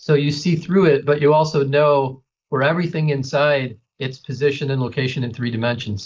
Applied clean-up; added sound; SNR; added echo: neural mask model Resemble Enhance denoiser.